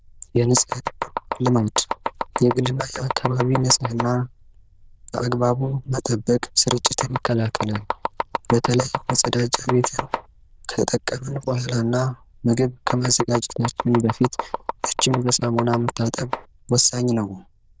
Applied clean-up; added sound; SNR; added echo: neural diffusion model UNIVERSE++.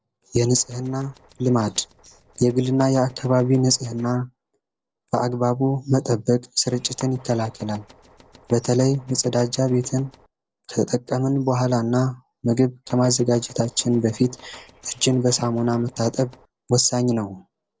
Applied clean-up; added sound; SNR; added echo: neural separator model SepFormer DNS4.